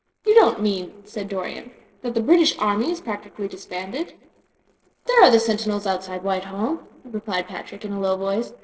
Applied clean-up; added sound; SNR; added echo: neural separator model SepFormer DNS4.